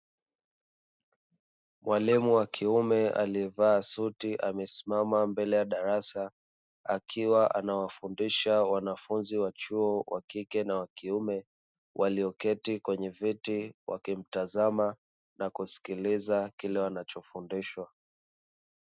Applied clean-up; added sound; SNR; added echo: none; none; none; none.